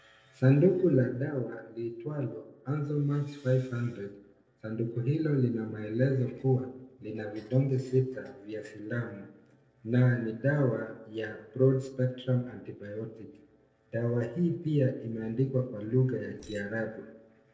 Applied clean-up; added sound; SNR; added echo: neural separator model SepFormer DNS4.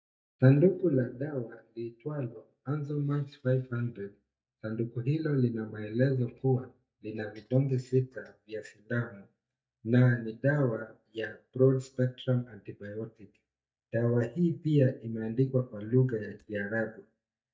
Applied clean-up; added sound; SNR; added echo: neural mask model DeepFilterNet 3.